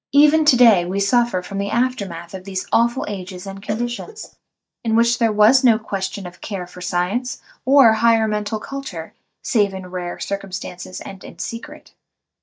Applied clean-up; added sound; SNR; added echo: neural mask model DeepFilterNet 3.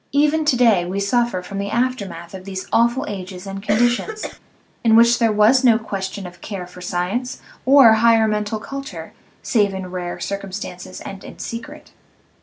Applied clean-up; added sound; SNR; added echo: none; Cough; 6 dB; none.